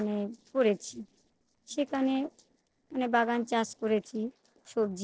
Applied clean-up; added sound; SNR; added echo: neural separator model SepFormer DNS4.